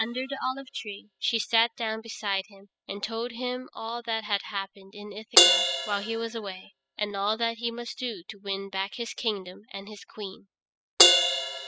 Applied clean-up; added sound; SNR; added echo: classical method spectral subtraction.